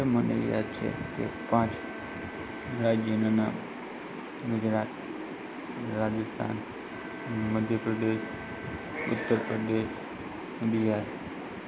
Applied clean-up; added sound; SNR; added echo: none; Bowed string instrument; 17 dB; none.